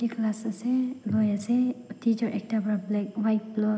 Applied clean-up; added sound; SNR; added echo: none; none; none; none.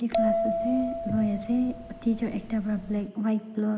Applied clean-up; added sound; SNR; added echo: none; Bell; 3 dB; none.